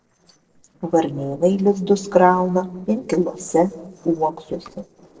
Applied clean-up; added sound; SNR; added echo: neural separator model SepFormer DNS4.